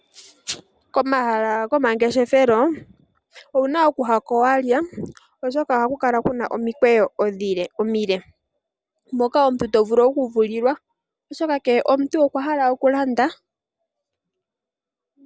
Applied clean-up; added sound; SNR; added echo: none; none; none; none.